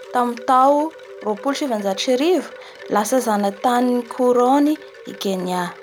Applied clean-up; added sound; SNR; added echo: none; Wind chime; 20 dB; none.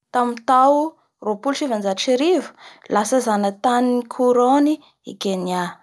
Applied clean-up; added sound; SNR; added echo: none; none; none; none.